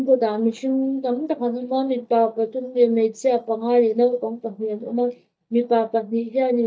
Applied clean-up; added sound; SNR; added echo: neural mask model DeepFilterNet 3.